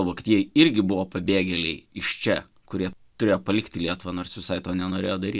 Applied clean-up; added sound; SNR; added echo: none; none; none; none.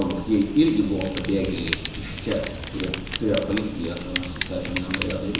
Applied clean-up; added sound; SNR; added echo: none; Fire; 7 dB; reverberation time 1.0 s.